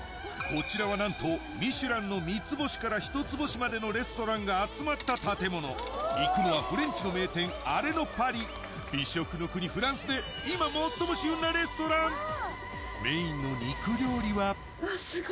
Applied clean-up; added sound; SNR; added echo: none; Coin (dropping); 19 dB; none.